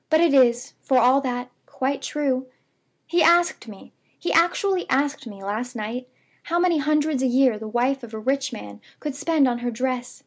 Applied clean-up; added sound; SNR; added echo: none; none; none; none.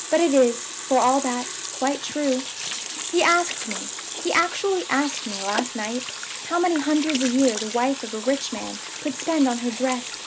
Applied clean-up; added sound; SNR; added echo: none; Sink (filling or washing) / Water tap, faucet; 8 dB; none.